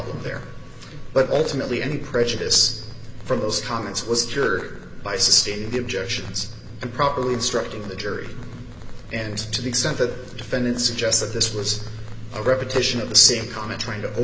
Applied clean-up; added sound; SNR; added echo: none; none; none; none.